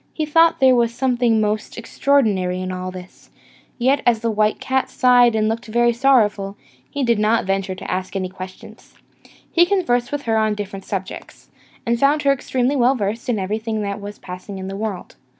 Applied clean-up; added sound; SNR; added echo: none; none; none; none.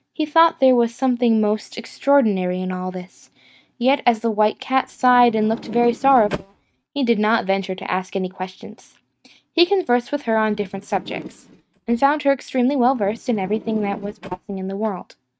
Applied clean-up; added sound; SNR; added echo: neural mask model RNNoise.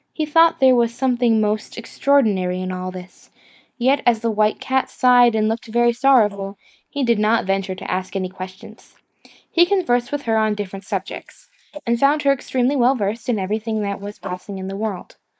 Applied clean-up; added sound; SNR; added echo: neural mask model Resemble Enhance denoiser.